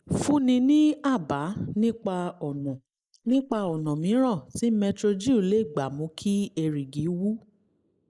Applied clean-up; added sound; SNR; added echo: neural mask model Resemble Enhance denoiser.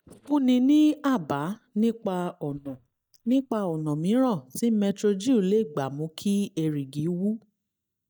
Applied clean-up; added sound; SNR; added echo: neural mask model DeepFilterNet 3.